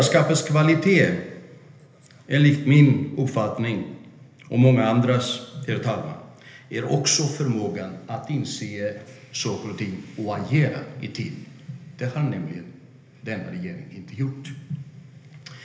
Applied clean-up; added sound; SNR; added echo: none; none; none; reverberation time 1.4 s.